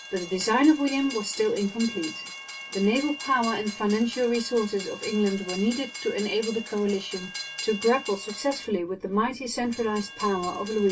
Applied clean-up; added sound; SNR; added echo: none; Train; 12 dB; reverberation time 0.1 s.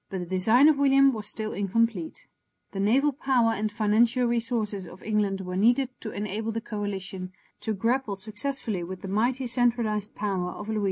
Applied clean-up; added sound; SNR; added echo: none; none; none; none.